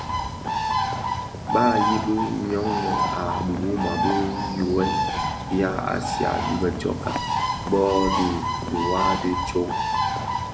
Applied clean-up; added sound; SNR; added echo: none; Bird; 0 dB; none.